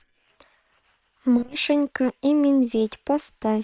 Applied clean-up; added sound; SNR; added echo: neural separator model SepFormer WHAM!.